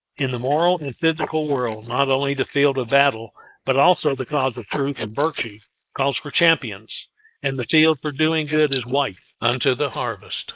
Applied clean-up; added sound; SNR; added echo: neural mask model Resemble Enhance denoiser.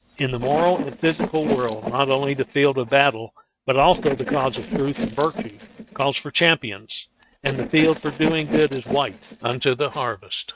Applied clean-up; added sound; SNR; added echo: neural mask model RNNoise.